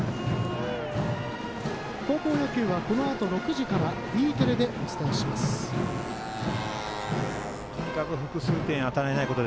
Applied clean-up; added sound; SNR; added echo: none; Motorcycle; 15 dB; none.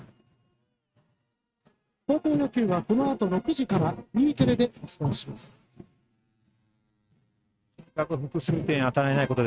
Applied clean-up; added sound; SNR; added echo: neural mask model RNNoise.